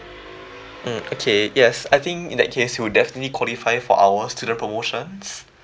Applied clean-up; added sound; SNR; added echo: none; none; none; none.